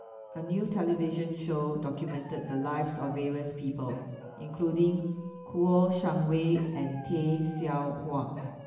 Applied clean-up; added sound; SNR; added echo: none; Dog; 17 dB; reverberation time 1.3 s.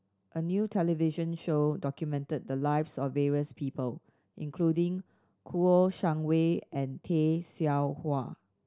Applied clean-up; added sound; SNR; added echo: none; none; none; none.